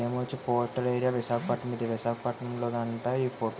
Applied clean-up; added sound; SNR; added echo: none; none; none; reverberation time 0.3 s.